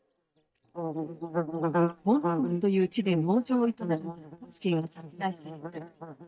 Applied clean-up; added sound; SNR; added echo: neural mask model DeepFilterNet 3.